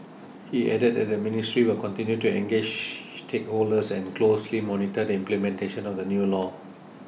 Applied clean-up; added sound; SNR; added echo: none; none; none; none.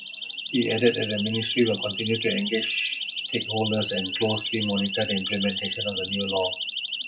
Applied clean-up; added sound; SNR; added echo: classical method WPE with log-MMSE.